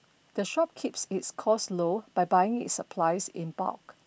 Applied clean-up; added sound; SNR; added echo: none; none; none; none.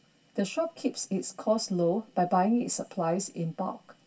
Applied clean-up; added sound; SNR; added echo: none; none; none; reverberation time 0.2 s.